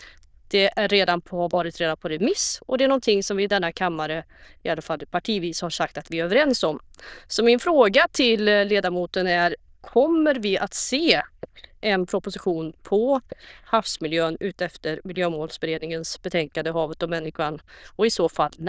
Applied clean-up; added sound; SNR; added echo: neural diffusion model UNIVERSE++.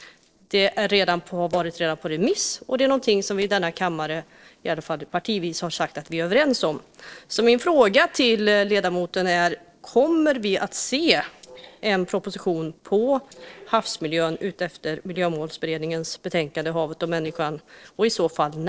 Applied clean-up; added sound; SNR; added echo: neural separator model SepFormer DNS4.